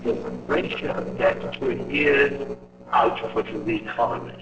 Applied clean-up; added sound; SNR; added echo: neural separator model SepFormer DNS4.